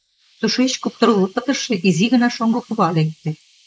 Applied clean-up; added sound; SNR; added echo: neural mask model Resemble Enhance denoiser.